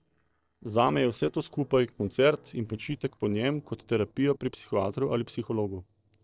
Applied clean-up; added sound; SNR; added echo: neural separator model SepFormer DNS4.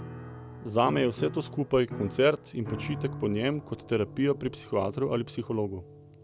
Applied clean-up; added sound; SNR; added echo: none; Piano; 12 dB; none.